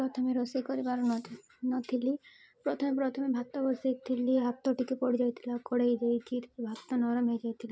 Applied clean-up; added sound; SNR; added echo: none; none; none; none.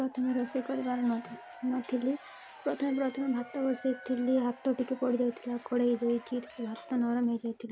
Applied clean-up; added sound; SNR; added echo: none; Applause / Crowd / Cheering; 19 dB; none.